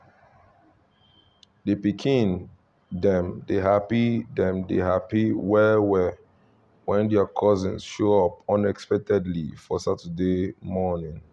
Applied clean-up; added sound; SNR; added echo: none; none; none; none.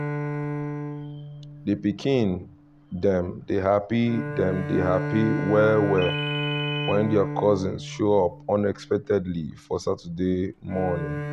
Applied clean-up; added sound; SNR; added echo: none; Ringtone + Bowed string instrument; 6 dB; none.